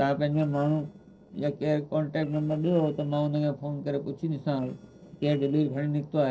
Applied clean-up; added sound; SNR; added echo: neural separator model SepFormer DNS4.